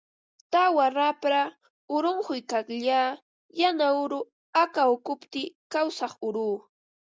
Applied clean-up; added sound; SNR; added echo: none; none; none; none.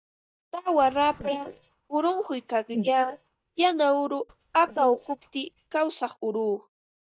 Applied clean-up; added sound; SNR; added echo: neural mask model DeepFilterNet 3.